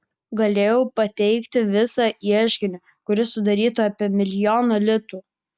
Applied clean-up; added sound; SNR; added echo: none; none; none; none.